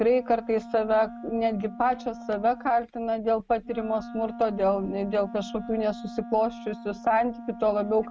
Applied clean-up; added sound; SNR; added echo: none; Wind instrument, woodwind instrument; 15 dB; none.